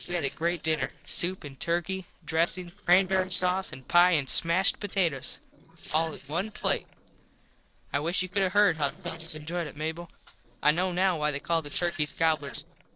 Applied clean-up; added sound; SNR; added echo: neural separator model SepFormer DNS4.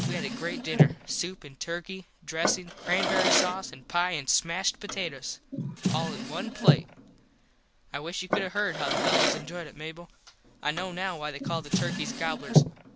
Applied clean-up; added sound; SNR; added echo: none; Drawer open or close; -3 dB; none.